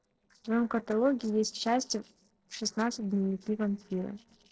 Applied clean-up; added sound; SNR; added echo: neural separator model SepFormer DNS4.